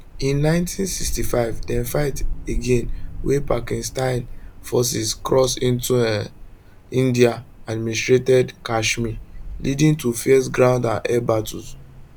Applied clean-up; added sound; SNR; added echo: none; Wind; 9 dB; none.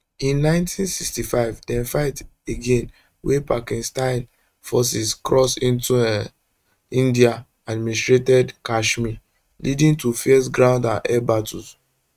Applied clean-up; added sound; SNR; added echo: neural mask model RNNoise.